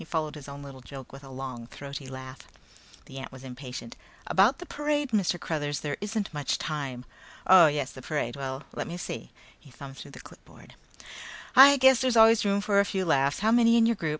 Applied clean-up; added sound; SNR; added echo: none; none; none; none.